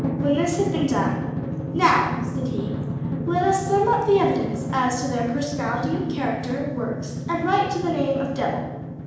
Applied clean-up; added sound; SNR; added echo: none; Drum; 4 dB; reverberation time 1.0 s.